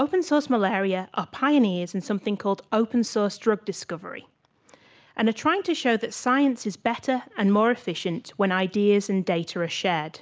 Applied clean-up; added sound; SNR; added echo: none; none; none; none.